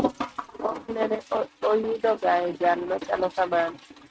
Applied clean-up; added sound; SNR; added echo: neural mask model RNNoise.